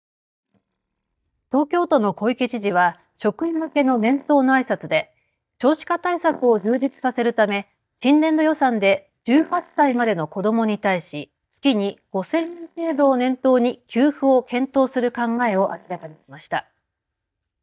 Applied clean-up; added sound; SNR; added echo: neural mask model DeepFilterNet 3.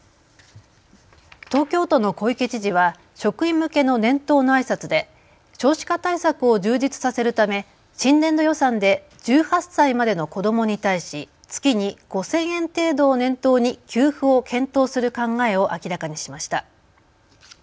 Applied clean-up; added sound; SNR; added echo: none; none; none; none.